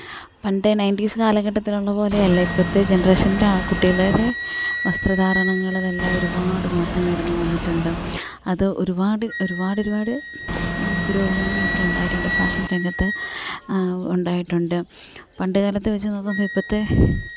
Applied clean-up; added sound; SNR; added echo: none; Wind instrument, woodwind instrument + Boat, Water vehicle; 6 dB; none.